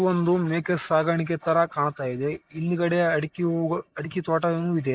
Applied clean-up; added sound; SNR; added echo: neural mask model Resemble Enhance denoiser.